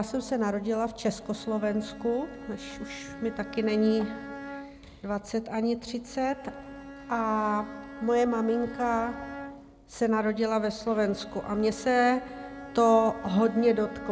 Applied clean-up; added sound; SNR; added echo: none; Bowed string instrument; 15 dB; none.